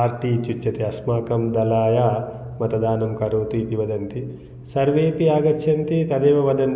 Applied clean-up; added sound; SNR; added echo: none; none; none; none.